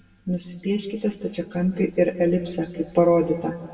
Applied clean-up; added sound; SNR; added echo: none; none; none; reverberation time 1.7 s.